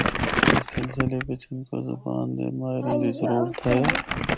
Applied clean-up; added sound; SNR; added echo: none; Crumpling, crinkling; 1 dB; none.